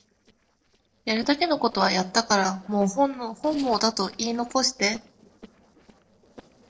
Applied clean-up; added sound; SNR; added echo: neural separator model SepFormer DNS4.